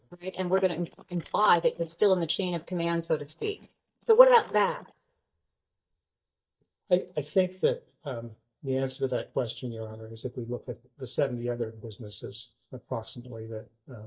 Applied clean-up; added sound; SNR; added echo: neural mask model DeepFilterNet 3.